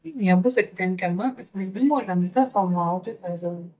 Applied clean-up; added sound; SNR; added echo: neural mask model DeepFilterNet 3.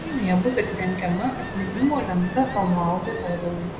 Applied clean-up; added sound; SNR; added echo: none; Ocean; 8 dB; reverberation time 0.8 s.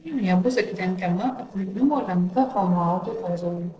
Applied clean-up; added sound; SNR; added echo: neural separator model SepFormer DNS4.